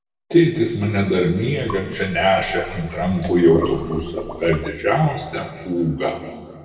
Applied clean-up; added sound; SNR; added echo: neural separator model SepFormer DNS4.